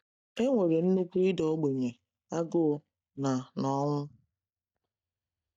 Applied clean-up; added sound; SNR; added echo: neural mask model DeepFilterNet 3.